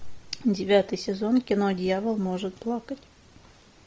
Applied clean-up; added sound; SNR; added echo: none; none; none; none.